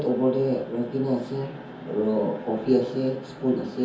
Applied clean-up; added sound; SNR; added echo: none; none; none; reverberation time 0.5 s.